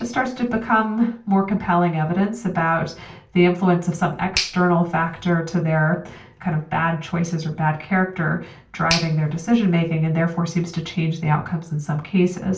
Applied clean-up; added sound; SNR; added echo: none; Finger snapping; 16 dB; reverberation time 0.3 s.